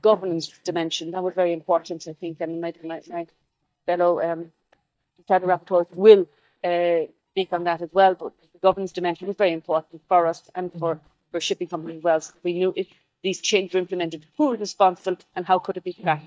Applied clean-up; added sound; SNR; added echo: neural mask model DeepFilterNet 3.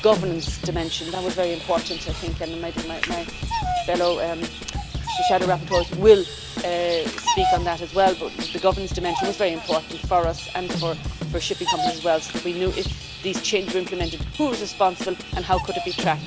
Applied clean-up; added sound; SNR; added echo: none; Bird vocalization, bird call, bird song + Drum / Drum kit; 4 dB; none.